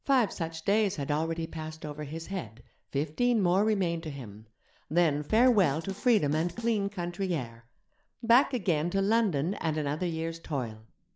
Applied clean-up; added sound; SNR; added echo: none; Drum kit; 15 dB; none.